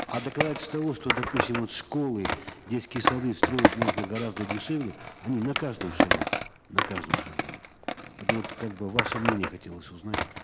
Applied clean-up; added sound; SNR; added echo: none; Tambourine + Skateboard; -3 dB; none.